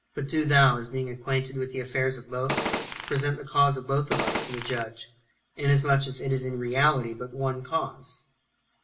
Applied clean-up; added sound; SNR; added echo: none; Gunshot, gunfire; 2 dB; reverberation time 0.4 s.